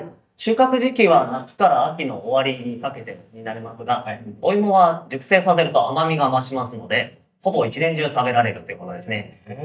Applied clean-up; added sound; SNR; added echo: neural mask model DeepFilterNet 3.